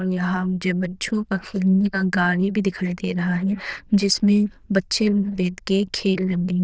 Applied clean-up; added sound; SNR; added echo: neural diffusion model UNIVERSE++.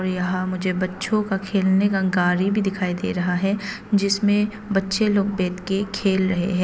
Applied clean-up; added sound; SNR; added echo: none; none; none; none.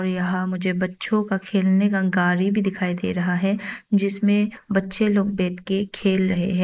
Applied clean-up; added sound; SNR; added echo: neural mask model Resemble Enhance denoiser.